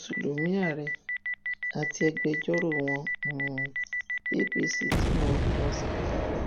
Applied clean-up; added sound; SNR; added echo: none; Boom; -2 dB; none.